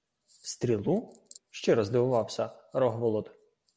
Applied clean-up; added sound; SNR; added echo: none; none; none; none.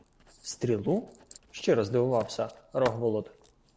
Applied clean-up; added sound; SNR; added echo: none; Writing; 19 dB; none.